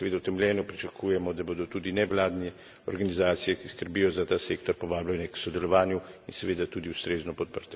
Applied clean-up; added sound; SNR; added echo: none; none; none; none.